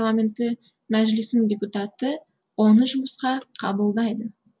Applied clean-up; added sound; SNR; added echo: none; none; none; none.